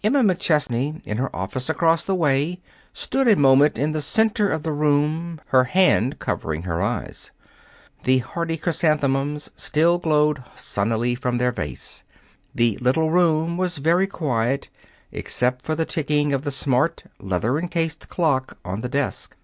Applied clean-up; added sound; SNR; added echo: none; none; none; none.